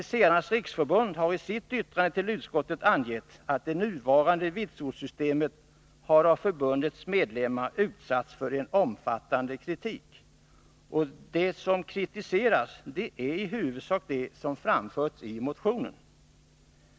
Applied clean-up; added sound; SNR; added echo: none; none; none; none.